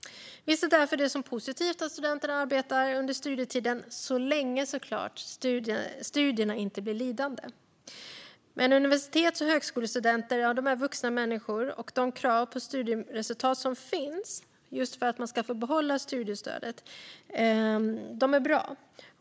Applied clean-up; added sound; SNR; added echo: none; none; none; none.